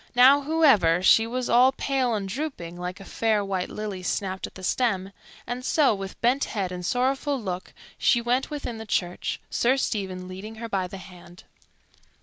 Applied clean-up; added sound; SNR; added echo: none; none; none; none.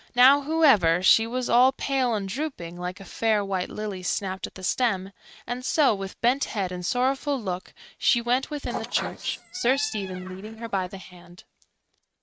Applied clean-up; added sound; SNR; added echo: neural mask model RNNoise.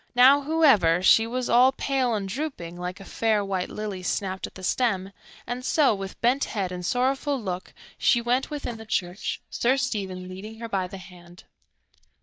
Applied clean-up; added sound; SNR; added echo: neural mask model DeepFilterNet 3.